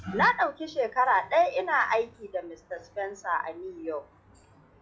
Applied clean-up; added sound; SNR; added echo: classical method log-MMSE.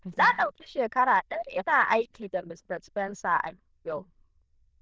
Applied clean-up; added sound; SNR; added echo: neural diffusion model UNIVERSE++.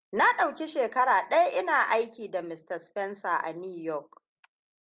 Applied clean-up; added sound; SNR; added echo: none; none; none; none.